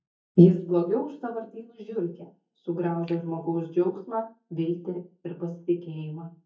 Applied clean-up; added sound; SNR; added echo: neural mask model DeepFilterNet 3.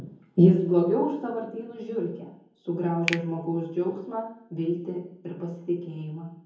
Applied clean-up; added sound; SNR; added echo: none; Finger snapping; 12 dB; reverberation time 0.7 s.